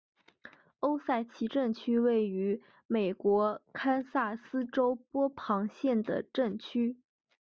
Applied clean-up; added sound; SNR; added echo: none; none; none; none.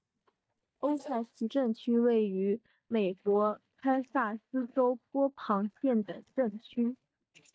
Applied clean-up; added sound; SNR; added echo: neural mask model DeepFilterNet 3.